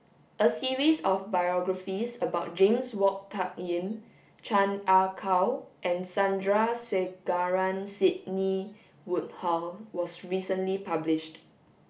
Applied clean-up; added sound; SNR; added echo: none; Chirp, tweet; 11 dB; none.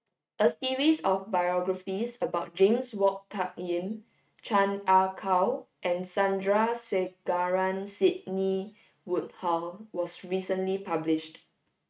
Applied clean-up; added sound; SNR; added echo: neural mask model RNNoise.